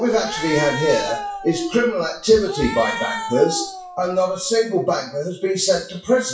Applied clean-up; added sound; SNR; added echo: classical method WPE with log-MMSE.